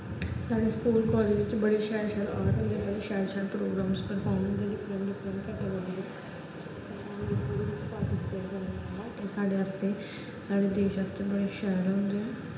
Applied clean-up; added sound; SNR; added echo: none; none; none; reverberation time 0.8 s.